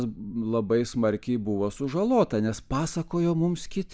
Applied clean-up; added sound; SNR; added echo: none; none; none; none.